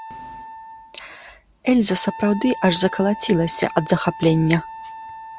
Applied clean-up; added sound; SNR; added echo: none; Wind instrument, woodwind instrument; 15 dB; none.